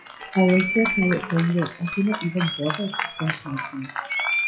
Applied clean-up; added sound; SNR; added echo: classical method WPE with log-MMSE.